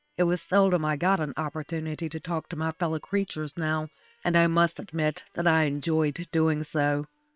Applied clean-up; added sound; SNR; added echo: neural separator model SepFormer WHAM!.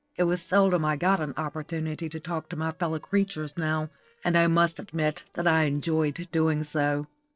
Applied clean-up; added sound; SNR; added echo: neural separator model SepFormer DNS4.